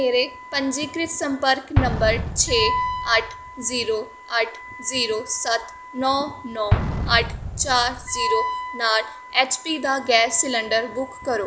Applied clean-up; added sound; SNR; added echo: none; Explosion + Wind instrument, woodwind instrument; 6 dB; none.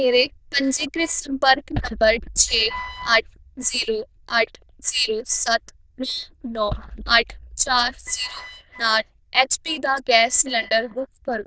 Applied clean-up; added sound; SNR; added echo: neural diffusion model UNIVERSE++.